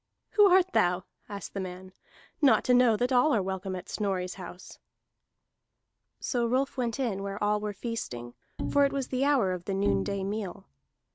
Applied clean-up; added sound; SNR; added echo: none; Bowed string instrument; 9 dB; none.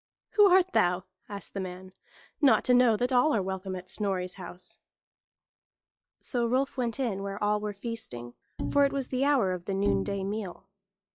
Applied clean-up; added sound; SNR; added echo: classical method log-MMSE.